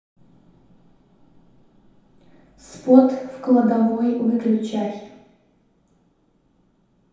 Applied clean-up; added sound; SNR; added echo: none; none; none; reverberation time 0.8 s.